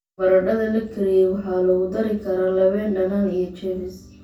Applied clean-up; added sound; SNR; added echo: none; none; none; reverberation time 0.3 s.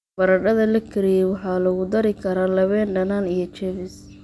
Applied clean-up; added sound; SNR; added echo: none; none; none; none.